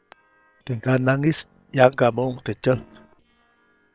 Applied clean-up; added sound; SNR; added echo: neural separator model SepFormer WHAM!.